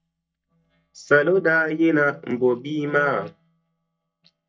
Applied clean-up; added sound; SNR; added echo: neural mask model DeepFilterNet 3.